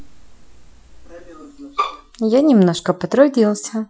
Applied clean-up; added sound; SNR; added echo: classical method Wiener filter.